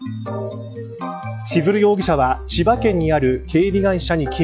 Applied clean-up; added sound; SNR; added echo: classical method log-MMSE.